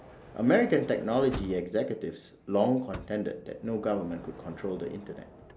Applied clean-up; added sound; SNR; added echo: none; Sliding door / Motor vehicle (road); 17 dB; none.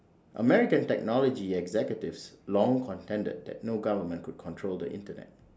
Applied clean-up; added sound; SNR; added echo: none; none; none; none.